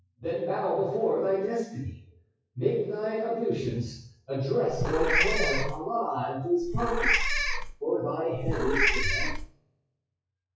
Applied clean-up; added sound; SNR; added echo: classical method WPE with log-MMSE.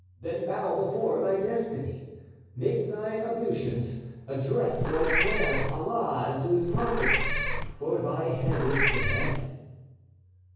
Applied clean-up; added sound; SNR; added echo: none; Meow / Purr; -2 dB; reverberation time 1.3 s.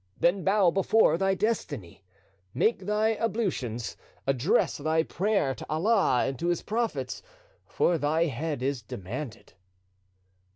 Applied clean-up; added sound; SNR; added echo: none; none; none; none.